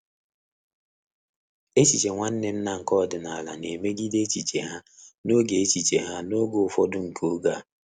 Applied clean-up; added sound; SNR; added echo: none; none; none; none.